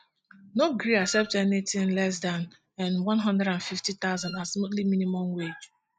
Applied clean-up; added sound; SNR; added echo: neural mask model RNNoise.